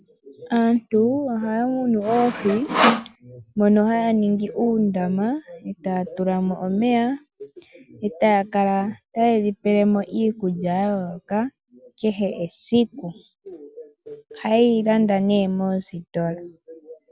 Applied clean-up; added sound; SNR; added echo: none; Sawing; 1 dB; none.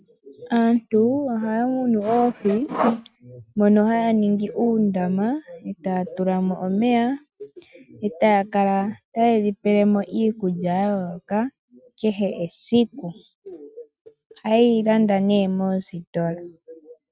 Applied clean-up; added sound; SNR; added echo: neural mask model RNNoise.